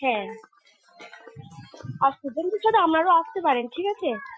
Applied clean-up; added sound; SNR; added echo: classical method Wiener filter.